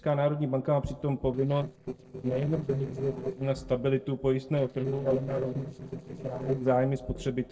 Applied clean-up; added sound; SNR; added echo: neural separator model SepFormer DNS4.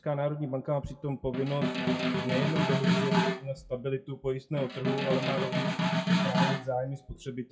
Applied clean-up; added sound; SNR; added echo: classical method WPE with log-MMSE.